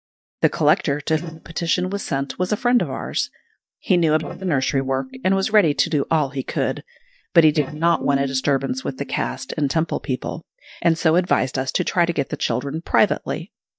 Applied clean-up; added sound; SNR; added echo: neural mask model DeepFilterNet 3.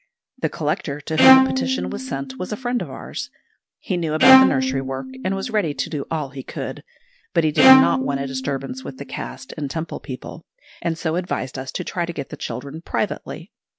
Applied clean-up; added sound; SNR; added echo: none; Bowed string instrument; -4 dB; none.